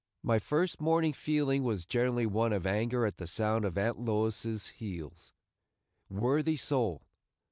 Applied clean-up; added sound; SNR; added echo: none; none; none; none.